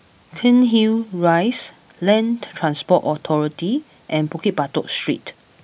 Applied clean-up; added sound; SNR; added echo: none; none; none; none.